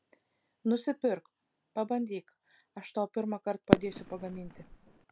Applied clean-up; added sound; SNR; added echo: none; Fireworks; -4 dB; none.